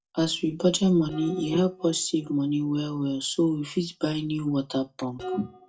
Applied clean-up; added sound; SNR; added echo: neural mask model DeepFilterNet 3.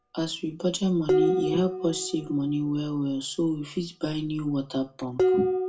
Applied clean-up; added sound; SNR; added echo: none; Dishes, pots, and pans; 2 dB; reverberation time 0.2 s.